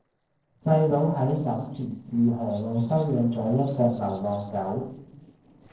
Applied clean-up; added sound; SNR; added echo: neural separator model SepFormer DNS4.